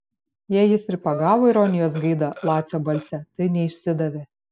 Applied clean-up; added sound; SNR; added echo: neural mask model Resemble Enhance denoiser.